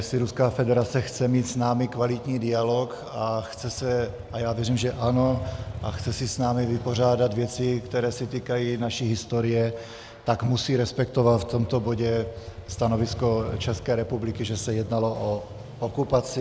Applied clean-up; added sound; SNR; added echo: none; Motorcycle; 14 dB; none.